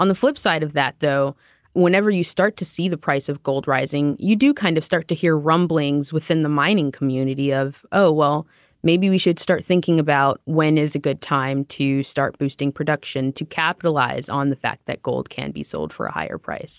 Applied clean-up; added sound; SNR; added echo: none; none; none; none.